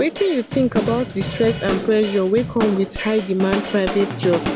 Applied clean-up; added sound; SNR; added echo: none; Drum / Drum kit; 5 dB; none.